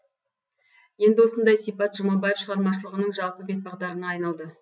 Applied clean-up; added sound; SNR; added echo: none; none; none; none.